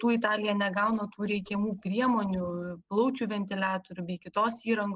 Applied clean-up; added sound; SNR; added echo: none; none; none; none.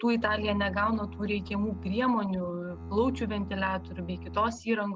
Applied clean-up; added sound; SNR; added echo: none; Bowed string instrument; 11 dB; none.